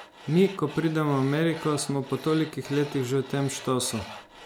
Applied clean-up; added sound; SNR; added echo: none; Tools; 17 dB; none.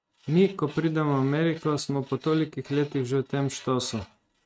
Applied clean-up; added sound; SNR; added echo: neural mask model RNNoise.